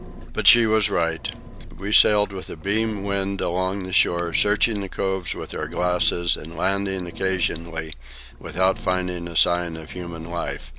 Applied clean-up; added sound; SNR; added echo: none; Engine; 13 dB; none.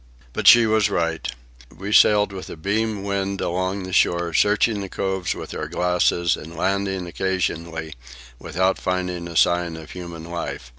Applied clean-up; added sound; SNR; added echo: none; none; none; none.